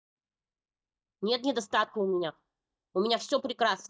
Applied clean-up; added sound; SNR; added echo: neural mask model DeepFilterNet 3.